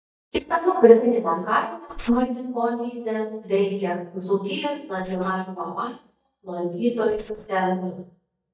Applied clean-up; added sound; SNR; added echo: neural mask model DeepFilterNet 3.